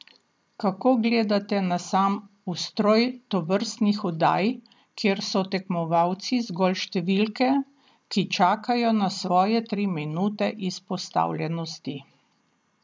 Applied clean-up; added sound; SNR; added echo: none; none; none; none.